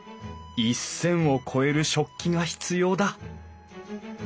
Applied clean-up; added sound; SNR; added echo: none; none; none; none.